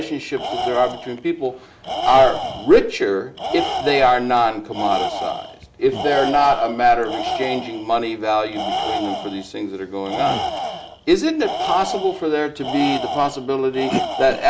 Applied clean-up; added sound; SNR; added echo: none; Tools; 7 dB; none.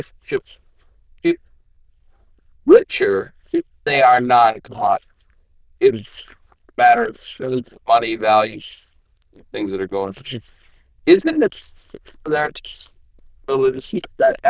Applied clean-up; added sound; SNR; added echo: neural diffusion model UNIVERSE++.